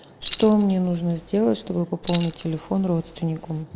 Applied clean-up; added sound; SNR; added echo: none; Keys jangling; 4 dB; none.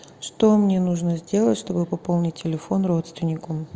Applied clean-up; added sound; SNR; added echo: none; none; none; none.